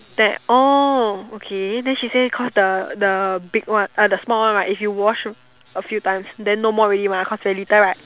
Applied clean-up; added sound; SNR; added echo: none; none; none; none.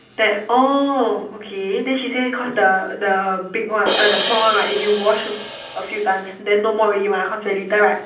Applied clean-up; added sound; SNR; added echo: none; Crash cymbal; 6 dB; reverberation time 0.6 s.